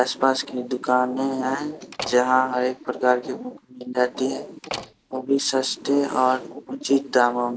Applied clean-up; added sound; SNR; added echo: none; Slam; 14 dB; none.